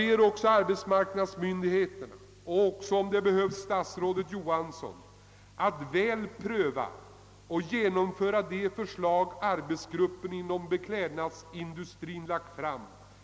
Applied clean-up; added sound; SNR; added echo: none; none; none; none.